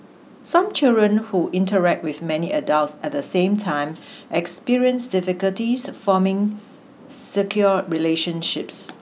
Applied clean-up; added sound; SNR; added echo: none; none; none; none.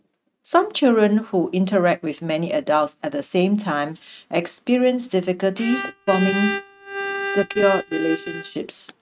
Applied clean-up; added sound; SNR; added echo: neural mask model RNNoise.